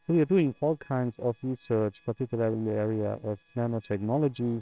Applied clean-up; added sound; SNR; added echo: neural separator model SepFormer WHAMR!.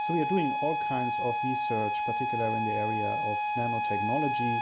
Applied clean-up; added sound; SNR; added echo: none; Harmonica; -3 dB; reverberation time 0.5 s.